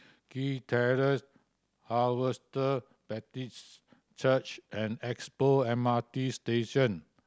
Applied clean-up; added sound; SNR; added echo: none; none; none; none.